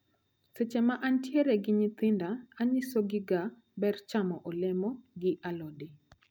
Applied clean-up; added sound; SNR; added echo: none; none; none; none.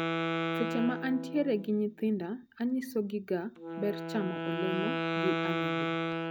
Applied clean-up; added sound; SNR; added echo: none; Wind instrument, woodwind instrument; 1 dB; none.